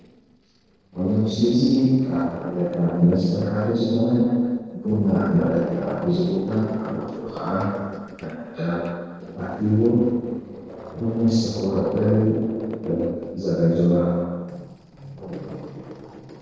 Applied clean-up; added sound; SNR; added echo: neural separator model SepFormer DNS4.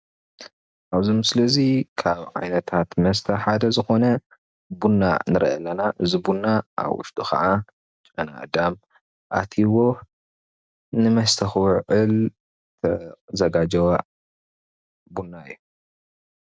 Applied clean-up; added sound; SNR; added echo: none; none; none; none.